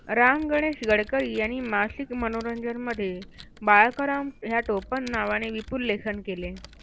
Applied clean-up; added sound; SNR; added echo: none; Computer keyboard; 19 dB; none.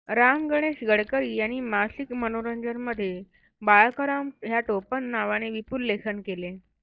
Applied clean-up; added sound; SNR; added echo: neural mask model DeepFilterNet 3.